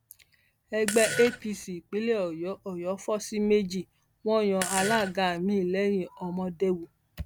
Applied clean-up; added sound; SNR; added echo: none; Fart; 5 dB; none.